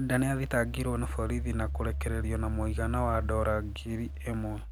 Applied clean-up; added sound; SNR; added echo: none; Engine; 3 dB; none.